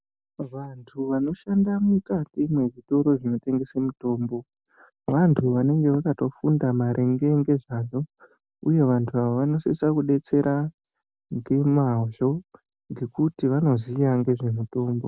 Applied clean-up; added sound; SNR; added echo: none; none; none; none.